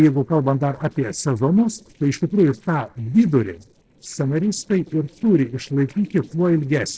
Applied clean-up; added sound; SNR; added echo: neural separator model SepFormer DNS4.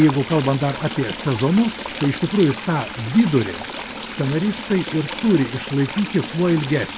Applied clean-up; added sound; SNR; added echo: none; Stream / Trickle, dribble; 9 dB; none.